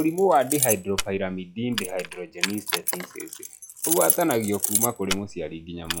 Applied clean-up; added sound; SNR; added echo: classical method log-MMSE.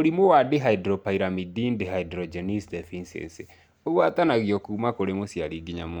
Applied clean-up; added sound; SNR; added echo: none; none; none; none.